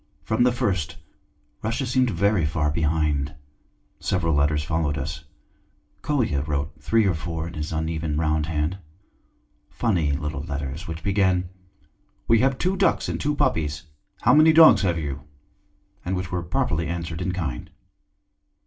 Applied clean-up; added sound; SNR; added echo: none; none; none; reverberation time 0.2 s.